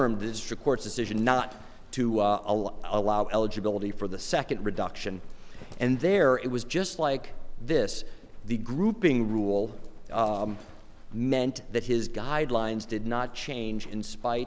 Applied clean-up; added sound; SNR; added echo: none; Livestock, farm animals, working animals; 7 dB; none.